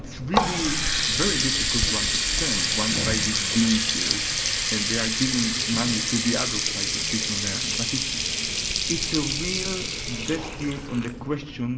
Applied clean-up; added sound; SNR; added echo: none; Water tap, faucet; -4 dB; reverberation time 1.0 s.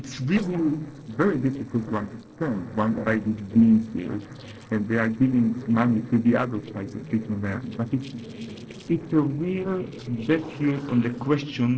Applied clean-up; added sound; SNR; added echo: neural separator model SepFormer DNS4.